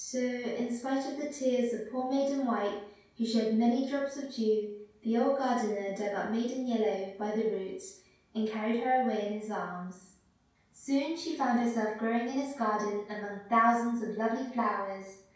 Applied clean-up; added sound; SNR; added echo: none; none; none; reverberation time 0.5 s.